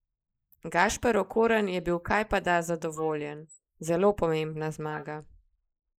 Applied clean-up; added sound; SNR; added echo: neural mask model Resemble Enhance denoiser.